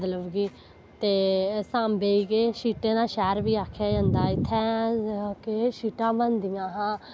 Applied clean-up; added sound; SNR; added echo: none; none; none; none.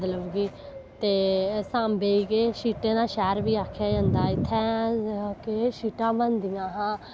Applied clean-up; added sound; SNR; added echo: none; Wind; 17 dB; none.